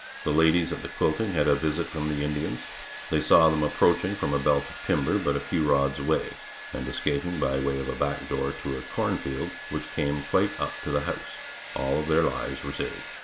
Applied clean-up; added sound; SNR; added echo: none; Domestic sounds, home sounds; 13 dB; none.